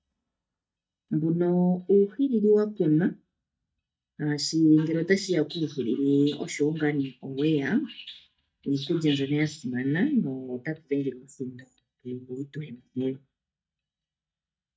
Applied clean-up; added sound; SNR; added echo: neural mask model DeepFilterNet 3.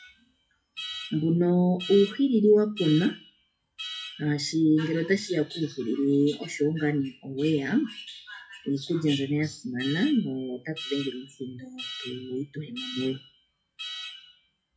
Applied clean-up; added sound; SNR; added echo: classical method WPE with log-MMSE.